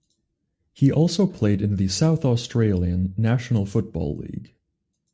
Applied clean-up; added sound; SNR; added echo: none; none; none; none.